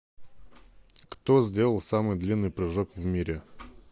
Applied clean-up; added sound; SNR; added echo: none; none; none; none.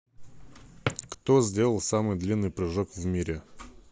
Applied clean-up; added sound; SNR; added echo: none; Drawer open or close; 10 dB; none.